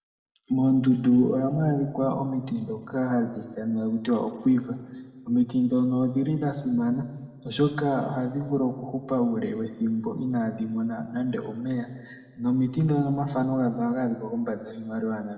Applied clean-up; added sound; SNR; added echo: none; none; none; reverberation time 1.4 s.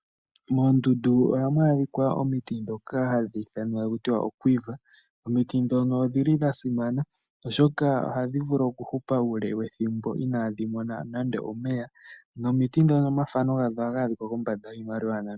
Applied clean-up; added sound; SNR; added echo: none; none; none; none.